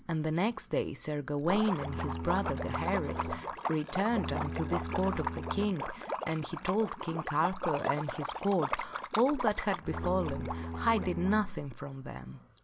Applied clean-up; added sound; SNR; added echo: none; Bowed string instrument + Liquid; 5 dB; none.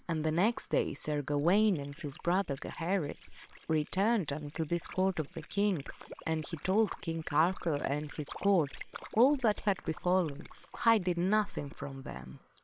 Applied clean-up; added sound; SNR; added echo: neural separator model SepFormer WHAM!.